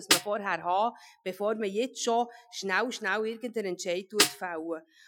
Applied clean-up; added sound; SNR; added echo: classical method Wiener filter.